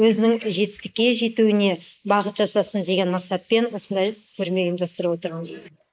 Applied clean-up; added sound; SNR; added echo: neural mask model Resemble Enhance denoiser.